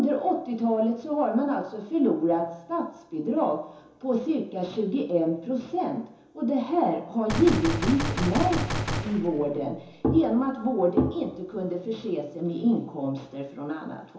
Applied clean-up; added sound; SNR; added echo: none; Gunshot, gunfire; 4 dB; reverberation time 0.7 s.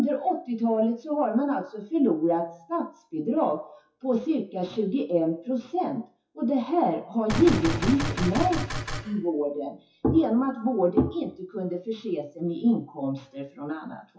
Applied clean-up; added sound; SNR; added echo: classical method WPE with log-MMSE.